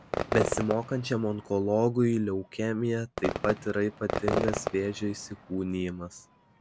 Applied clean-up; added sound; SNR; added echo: none; Fireworks; 6 dB; none.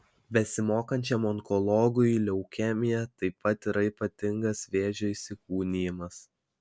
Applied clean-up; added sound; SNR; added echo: none; none; none; none.